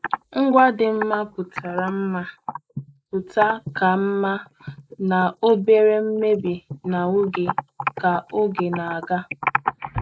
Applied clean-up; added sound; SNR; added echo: neural mask model Resemble Enhance denoiser.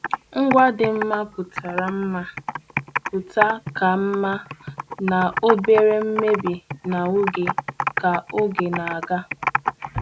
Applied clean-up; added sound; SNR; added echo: none; Computer keyboard; 6 dB; none.